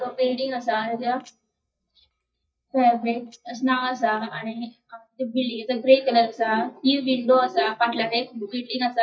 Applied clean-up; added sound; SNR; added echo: neural mask model DeepFilterNet 3.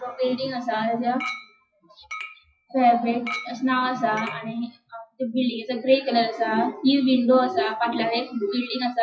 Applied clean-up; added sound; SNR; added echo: classical method WPE with log-MMSE.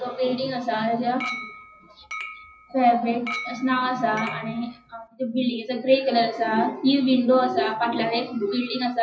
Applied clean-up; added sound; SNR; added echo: none; Chink, clink; 13 dB; reverberation time 0.4 s.